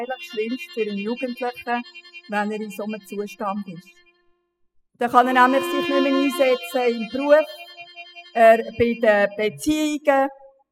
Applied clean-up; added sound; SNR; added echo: classical method spectral subtraction.